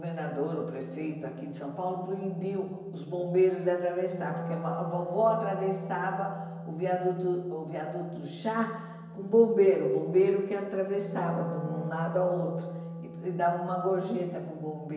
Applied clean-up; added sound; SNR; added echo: none; Wind instrument, woodwind instrument; 10 dB; reverberation time 1.0 s.